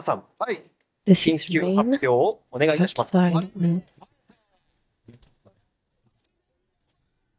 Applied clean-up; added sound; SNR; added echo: neural mask model DeepFilterNet 3.